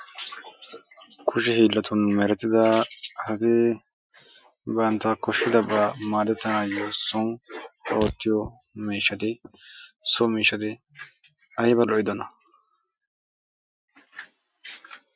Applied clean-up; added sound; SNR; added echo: classical method Wiener filter.